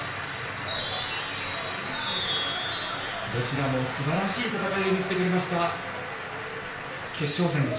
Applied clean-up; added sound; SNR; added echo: none; Chime; 9 dB; reverberation time 0.5 s.